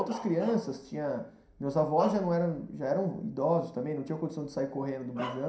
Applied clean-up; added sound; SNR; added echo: none; Bark; 15 dB; reverberation time 0.5 s.